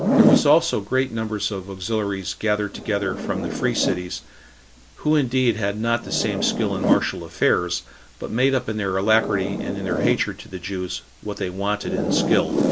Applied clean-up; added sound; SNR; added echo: none; Zipper (clothing); 3 dB; none.